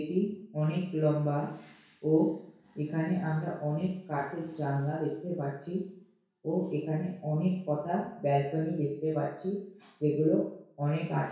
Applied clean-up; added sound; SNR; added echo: none; none; none; reverberation time 0.6 s.